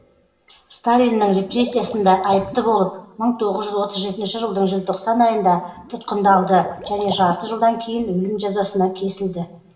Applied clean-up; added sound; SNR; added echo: none; Liquid; 17 dB; reverberation time 0.7 s.